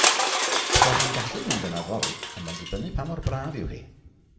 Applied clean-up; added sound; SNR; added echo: none; Crushing; -5 dB; reverberation time 0.9 s.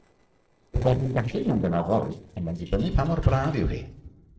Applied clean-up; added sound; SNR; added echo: neural separator model SepFormer DNS4.